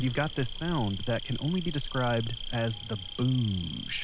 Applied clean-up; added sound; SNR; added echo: none; Insect; 7 dB; none.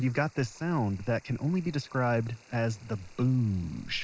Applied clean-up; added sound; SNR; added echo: neural mask model Resemble Enhance denoiser.